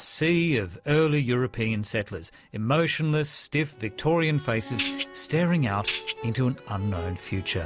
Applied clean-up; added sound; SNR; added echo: none; Tambourine; -5 dB; none.